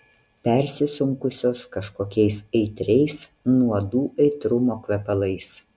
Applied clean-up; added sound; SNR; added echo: none; none; none; none.